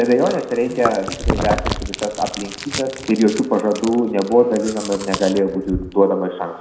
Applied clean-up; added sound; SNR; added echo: none; Chewing, mastication; 9 dB; reverberation time 0.8 s.